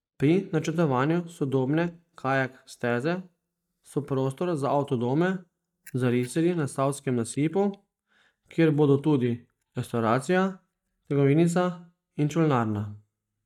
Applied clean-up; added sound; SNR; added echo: neural mask model DeepFilterNet 3.